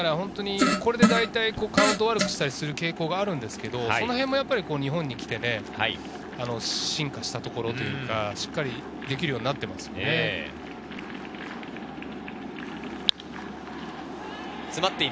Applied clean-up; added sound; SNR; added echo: none; Fart; -3 dB; none.